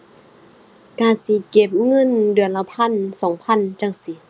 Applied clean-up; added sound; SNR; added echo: none; none; none; none.